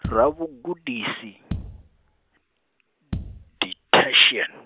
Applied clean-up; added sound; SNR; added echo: none; Bass drum; 13 dB; none.